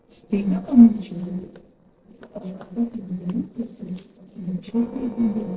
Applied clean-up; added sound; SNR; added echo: neural separator model SepFormer DNS4.